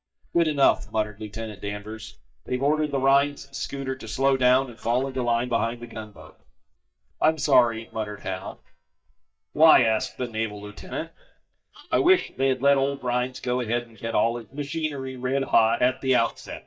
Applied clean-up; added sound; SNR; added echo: neural mask model DeepFilterNet 3.